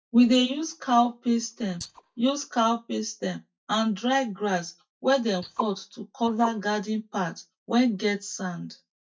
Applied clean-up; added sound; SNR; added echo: neural mask model DeepFilterNet 3.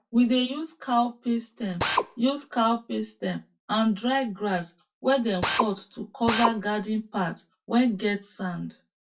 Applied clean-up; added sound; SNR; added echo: none; Drill; 1 dB; reverberation time 0.2 s.